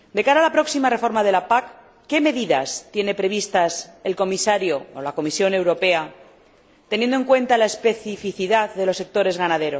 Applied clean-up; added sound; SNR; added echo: none; none; none; none.